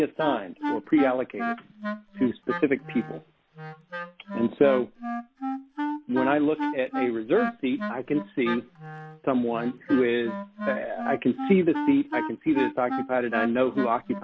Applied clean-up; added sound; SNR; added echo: none; Wind instrument, woodwind instrument; 7 dB; none.